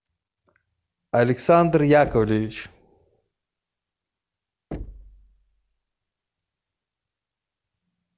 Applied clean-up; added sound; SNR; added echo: none; Knock; 17 dB; none.